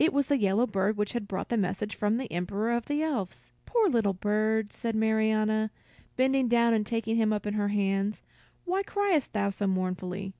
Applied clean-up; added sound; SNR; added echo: none; none; none; none.